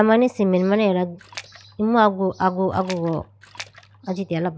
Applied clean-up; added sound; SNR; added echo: none; Splash, splatter; 20 dB; none.